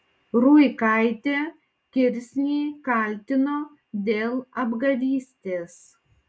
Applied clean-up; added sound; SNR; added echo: none; none; none; none.